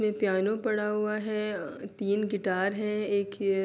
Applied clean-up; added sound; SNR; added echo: none; none; none; none.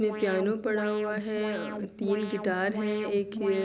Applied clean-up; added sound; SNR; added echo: none; Alarm; 8 dB; none.